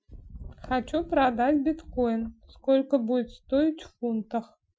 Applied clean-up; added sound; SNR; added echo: classical method Wiener filter.